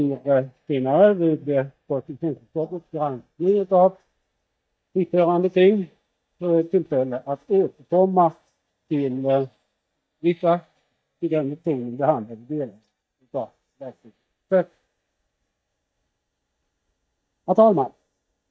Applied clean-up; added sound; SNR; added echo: neural mask model DeepFilterNet 3.